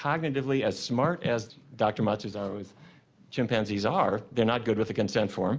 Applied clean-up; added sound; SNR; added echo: none; none; none; none.